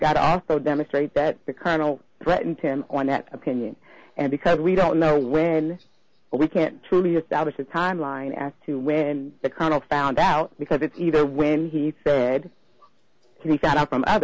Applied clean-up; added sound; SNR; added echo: none; none; none; none.